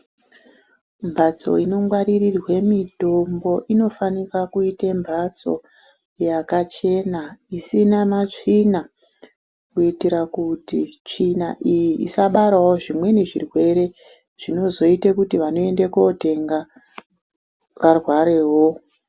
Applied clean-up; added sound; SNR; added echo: none; none; none; none.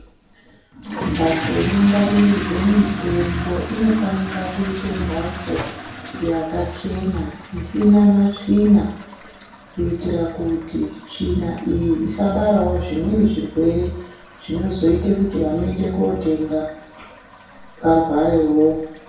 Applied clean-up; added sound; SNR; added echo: none; Fill (with liquid) / Toilet flush; 14 dB; reverberation time 0.6 s.